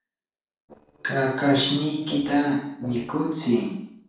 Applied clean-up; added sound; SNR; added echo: neural separator model SepFormer DNS4.